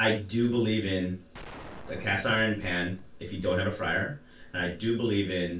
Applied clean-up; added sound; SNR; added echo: none; Gunshot, gunfire; 17 dB; reverberation time 0.2 s.